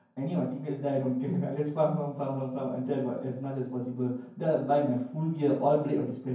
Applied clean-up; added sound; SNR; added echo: none; none; none; reverberation time 0.9 s.